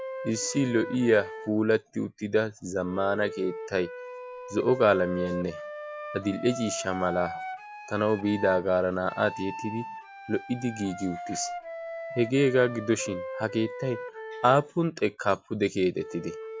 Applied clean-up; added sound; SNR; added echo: none; Wind instrument, woodwind instrument; 11 dB; none.